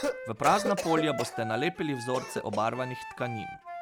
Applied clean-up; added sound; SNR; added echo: none; Wind instrument, woodwind instrument + Cough; 5 dB; none.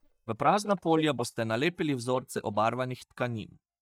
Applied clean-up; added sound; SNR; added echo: neural mask model DeepFilterNet 3.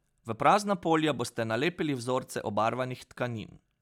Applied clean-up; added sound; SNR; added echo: none; none; none; none.